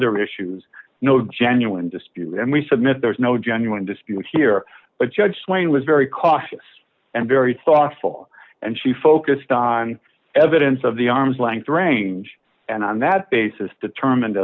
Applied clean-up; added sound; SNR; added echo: none; none; none; none.